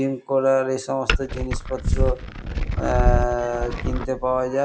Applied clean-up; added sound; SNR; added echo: none; Glass; -1 dB; none.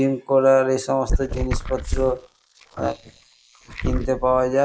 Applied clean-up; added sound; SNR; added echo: neural mask model Resemble Enhance denoiser.